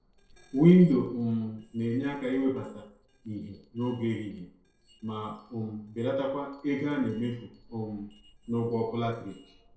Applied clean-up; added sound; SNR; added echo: neural separator model SepFormer DNS4.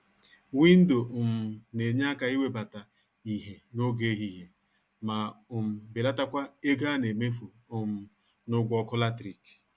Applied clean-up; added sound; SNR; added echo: none; none; none; none.